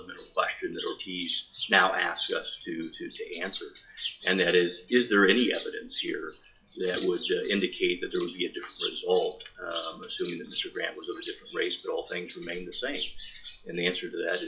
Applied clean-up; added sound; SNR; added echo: classical method WPE with log-MMSE.